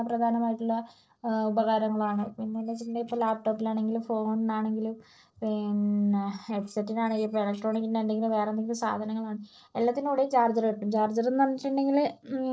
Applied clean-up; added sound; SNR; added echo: neural separator model SepFormer DNS4.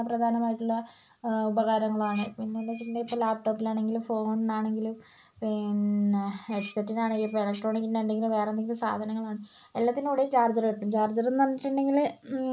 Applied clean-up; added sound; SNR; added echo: none; Dishes, pots, and pans; 20 dB; none.